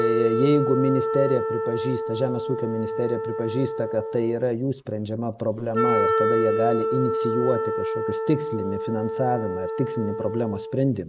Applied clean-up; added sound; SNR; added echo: none; Wind instrument, woodwind instrument; 1 dB; none.